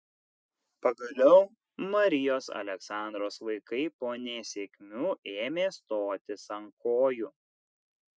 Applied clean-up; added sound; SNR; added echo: none; none; none; none.